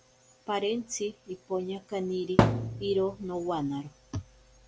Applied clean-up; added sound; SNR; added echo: none; Thump, thud; -5 dB; none.